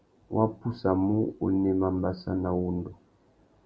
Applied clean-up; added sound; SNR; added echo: none; none; none; none.